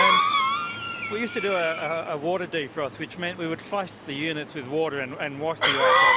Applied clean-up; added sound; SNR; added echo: none; Cough; -3 dB; none.